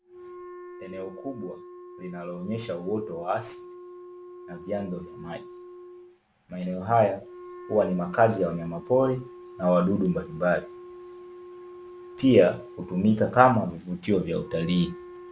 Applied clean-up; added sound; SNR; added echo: none; Wind instrument, woodwind instrument; 17 dB; none.